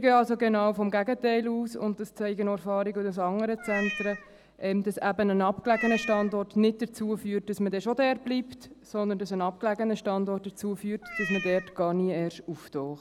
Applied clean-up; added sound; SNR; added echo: none; Meow; 8 dB; none.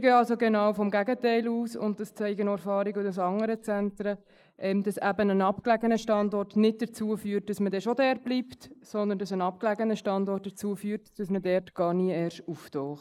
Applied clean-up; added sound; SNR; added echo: neural mask model Resemble Enhance denoiser.